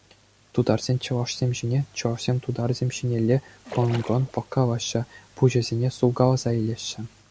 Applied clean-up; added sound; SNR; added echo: none; Splash, splatter; 15 dB; none.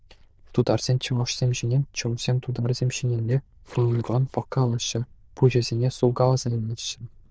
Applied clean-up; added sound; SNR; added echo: neural diffusion model UNIVERSE++.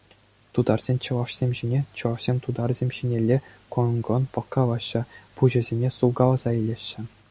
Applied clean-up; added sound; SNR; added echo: none; none; none; none.